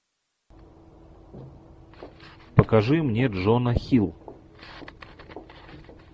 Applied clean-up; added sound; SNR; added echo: none; none; none; none.